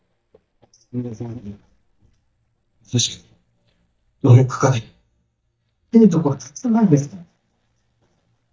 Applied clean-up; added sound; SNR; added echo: neural mask model DeepFilterNet 3.